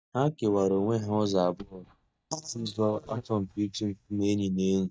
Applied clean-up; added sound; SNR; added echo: neural mask model DeepFilterNet 3.